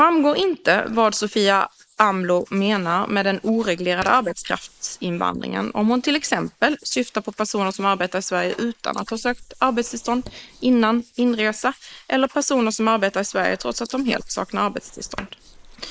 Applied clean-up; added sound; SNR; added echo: neural mask model Resemble Enhance denoiser.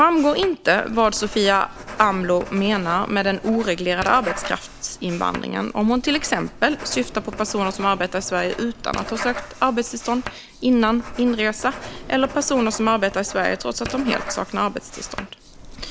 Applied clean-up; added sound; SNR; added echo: none; Writing; 13 dB; none.